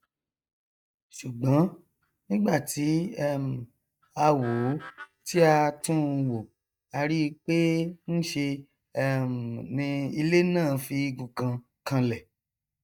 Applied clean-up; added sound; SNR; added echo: neural mask model DeepFilterNet 3.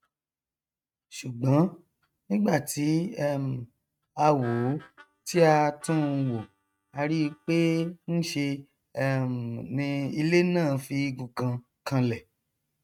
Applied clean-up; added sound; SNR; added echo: neural mask model RNNoise.